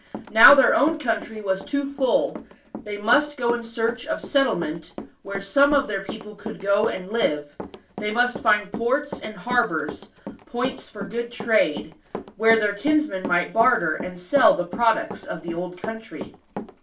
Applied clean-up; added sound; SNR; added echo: none; Run; 14 dB; reverberation time 0.3 s.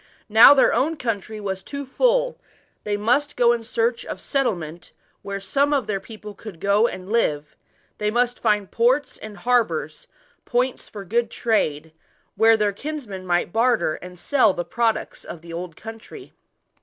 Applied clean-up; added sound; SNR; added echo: none; none; none; none.